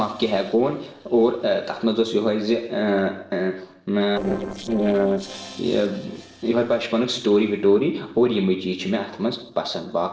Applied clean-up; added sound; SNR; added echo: neural separator model SepFormer DNS4.